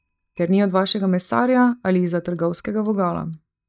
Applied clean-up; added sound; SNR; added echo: neural mask model DeepFilterNet 3.